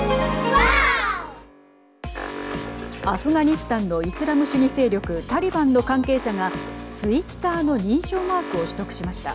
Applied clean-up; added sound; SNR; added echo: none; Alarm; 14 dB; none.